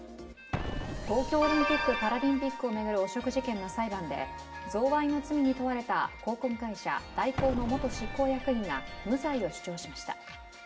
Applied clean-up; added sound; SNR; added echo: none; Explosion; 8 dB; reverberation time 0.4 s.